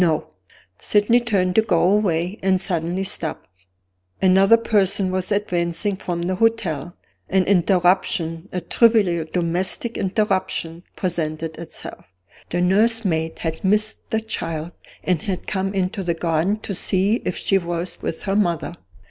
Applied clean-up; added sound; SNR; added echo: none; none; none; none.